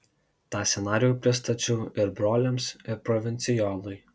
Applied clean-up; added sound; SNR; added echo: none; none; none; none.